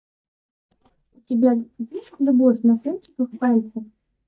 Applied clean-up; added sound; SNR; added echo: neural mask model DeepFilterNet 3.